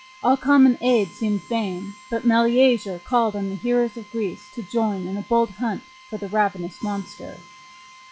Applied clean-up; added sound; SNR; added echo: classical method log-MMSE.